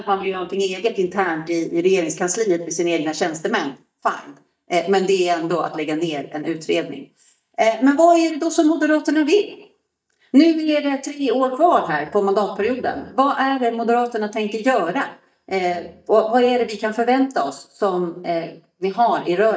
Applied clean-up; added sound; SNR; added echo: neural mask model DeepFilterNet 3.